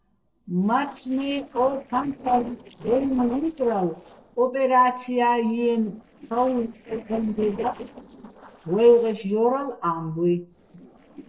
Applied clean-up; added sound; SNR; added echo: neural separator model SepFormer DNS4.